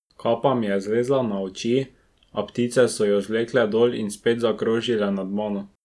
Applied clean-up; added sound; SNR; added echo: none; none; none; none.